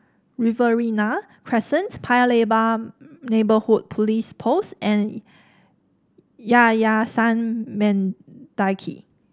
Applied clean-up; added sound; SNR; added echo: none; none; none; none.